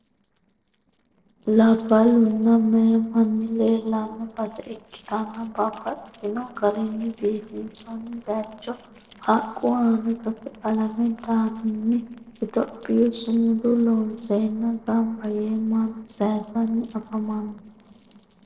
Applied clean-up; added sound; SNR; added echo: neural separator model SepFormer DNS4.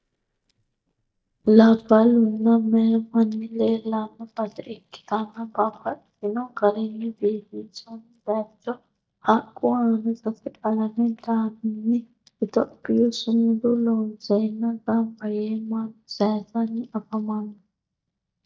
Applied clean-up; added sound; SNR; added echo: neural mask model DeepFilterNet 3.